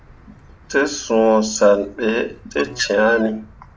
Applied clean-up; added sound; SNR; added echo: none; Bird; 19 dB; reverberation time 0.4 s.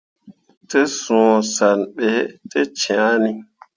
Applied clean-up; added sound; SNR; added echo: none; none; none; none.